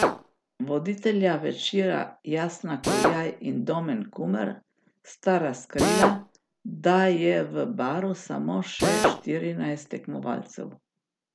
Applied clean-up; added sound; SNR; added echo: none; Drill; 4 dB; none.